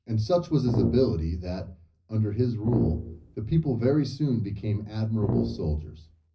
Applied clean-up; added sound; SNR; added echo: none; Brass instrument; 4 dB; reverberation time 0.4 s.